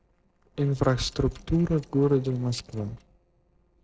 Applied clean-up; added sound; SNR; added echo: neural separator model SepFormer DNS4.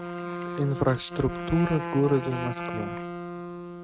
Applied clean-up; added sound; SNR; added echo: neural mask model RNNoise.